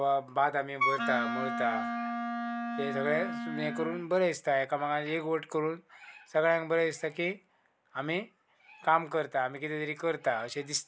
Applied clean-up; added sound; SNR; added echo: none; Wind instrument, woodwind instrument; 2 dB; none.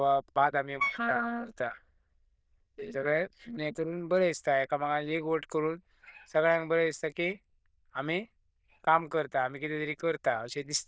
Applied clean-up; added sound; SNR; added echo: neural diffusion model UNIVERSE++.